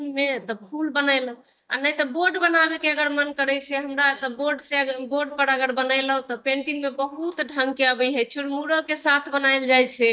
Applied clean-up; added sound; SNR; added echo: neural mask model DeepFilterNet 3.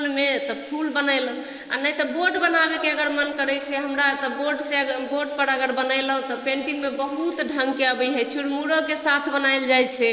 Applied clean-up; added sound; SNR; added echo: neural mask model Resemble Enhance denoiser.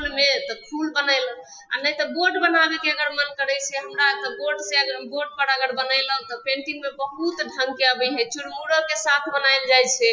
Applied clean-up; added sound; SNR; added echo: classical method Wiener filter.